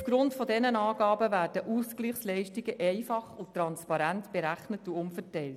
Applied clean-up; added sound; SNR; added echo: none; Mallet percussion; 19 dB; none.